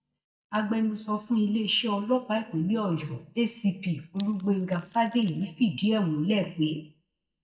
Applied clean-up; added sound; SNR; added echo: neural mask model DeepFilterNet 3.